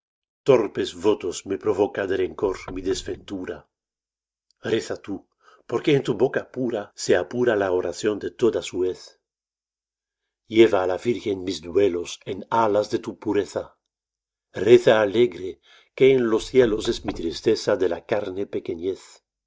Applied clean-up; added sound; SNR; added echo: neural mask model DeepFilterNet 3.